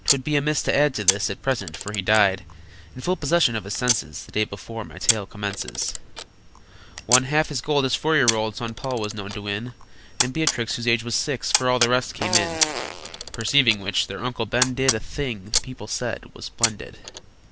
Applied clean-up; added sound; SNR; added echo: none; Camera + Fart; 4 dB; none.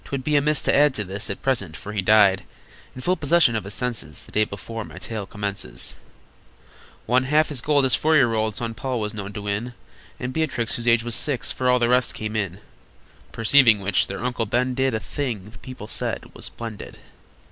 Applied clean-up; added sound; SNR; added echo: none; none; none; none.